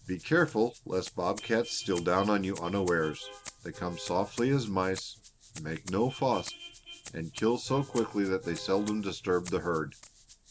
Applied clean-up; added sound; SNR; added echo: none; Vehicle horn, car horn, honking + Rattle (instrument); 17 dB; none.